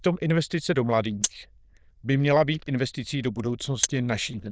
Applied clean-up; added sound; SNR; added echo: neural diffusion model UNIVERSE++.